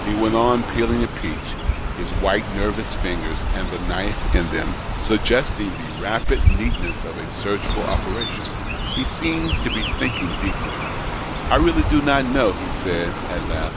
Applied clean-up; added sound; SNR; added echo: none; Chirp, tweet; 0 dB; none.